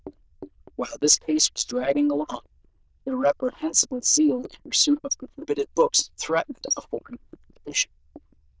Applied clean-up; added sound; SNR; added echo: neural diffusion model UNIVERSE++.